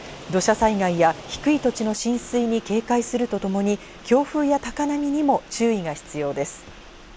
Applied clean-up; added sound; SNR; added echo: none; none; none; none.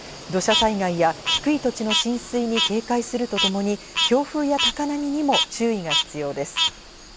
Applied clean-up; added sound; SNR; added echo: none; Frog; 3 dB; none.